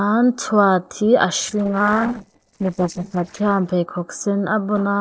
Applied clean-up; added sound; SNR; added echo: neural separator model SepFormer DNS4.